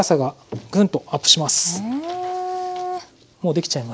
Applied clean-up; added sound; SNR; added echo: none; none; none; none.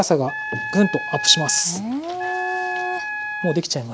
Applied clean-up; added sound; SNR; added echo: none; Wind instrument, woodwind instrument; 7 dB; none.